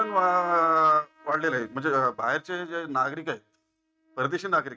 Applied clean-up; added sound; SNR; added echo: neural mask model RNNoise.